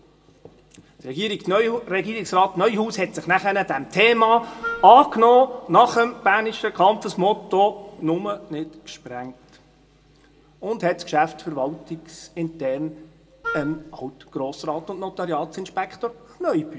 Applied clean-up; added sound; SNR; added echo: none; Wind instrument, woodwind instrument; 10 dB; reverberation time 1.5 s.